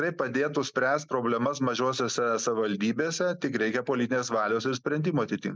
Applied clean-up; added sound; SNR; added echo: none; none; none; none.